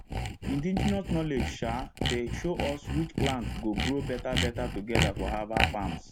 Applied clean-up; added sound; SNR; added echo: none; Sawing; -1 dB; none.